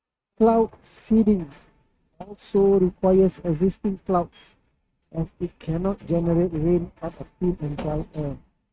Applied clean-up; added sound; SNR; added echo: neural mask model RNNoise.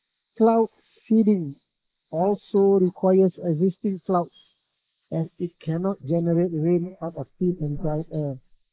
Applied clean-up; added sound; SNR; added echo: neural mask model Resemble Enhance denoiser.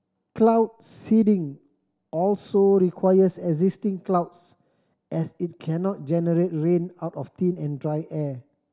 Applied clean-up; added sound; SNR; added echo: none; none; none; none.